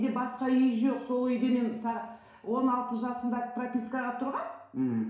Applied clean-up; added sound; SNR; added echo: none; none; none; reverberation time 0.7 s.